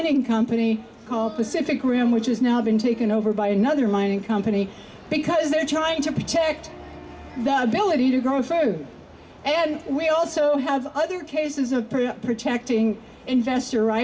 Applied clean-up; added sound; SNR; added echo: none; none; none; none.